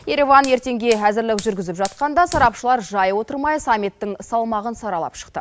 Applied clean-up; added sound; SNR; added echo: none; Fire; 19 dB; none.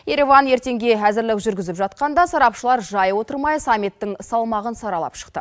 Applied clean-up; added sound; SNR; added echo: none; none; none; none.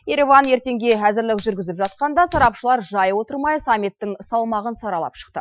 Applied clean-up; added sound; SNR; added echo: classical method Wiener filter.